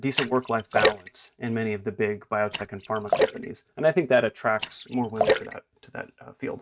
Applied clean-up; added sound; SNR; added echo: neural mask model RNNoise.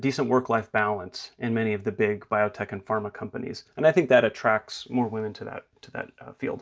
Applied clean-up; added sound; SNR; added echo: none; none; none; none.